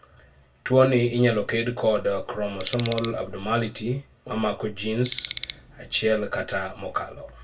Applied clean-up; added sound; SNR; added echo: none; Alarm; 12 dB; reverberation time 0.1 s.